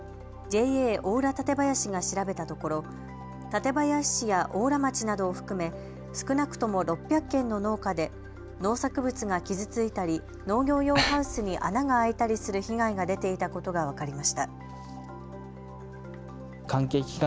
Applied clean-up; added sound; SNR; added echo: none; Breathing; 4 dB; none.